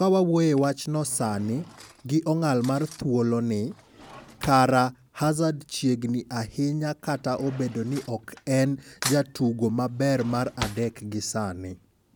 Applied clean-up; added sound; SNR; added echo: none; Cutlery, silverware / Drawer open or close; 18 dB; none.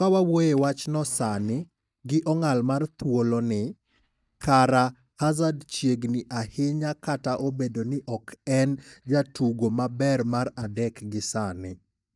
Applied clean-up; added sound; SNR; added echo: neural mask model DeepFilterNet 3.